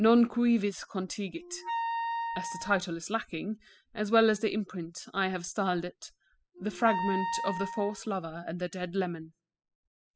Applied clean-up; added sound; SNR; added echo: classical method spectral subtraction.